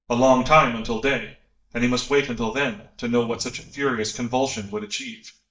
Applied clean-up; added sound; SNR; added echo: neural mask model DeepFilterNet 3.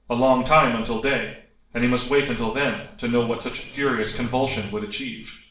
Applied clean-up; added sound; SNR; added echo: neural separator model SepFormer DNS4.